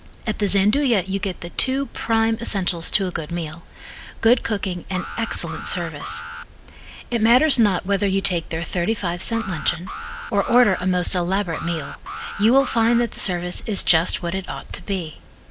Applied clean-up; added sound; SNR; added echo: none; Alarm; 11 dB; none.